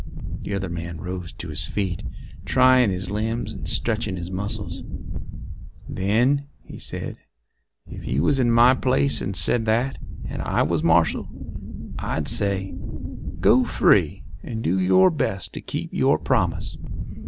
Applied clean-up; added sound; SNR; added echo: none; Wind; 6 dB; none.